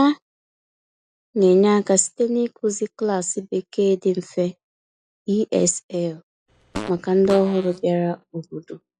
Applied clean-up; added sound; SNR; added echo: classical method log-MMSE.